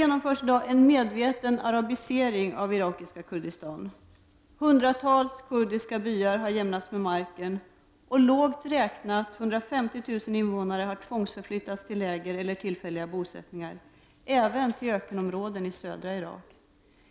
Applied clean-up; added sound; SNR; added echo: none; none; none; none.